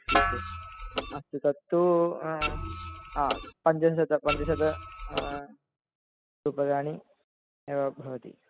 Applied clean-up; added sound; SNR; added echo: classical method spectral subtraction.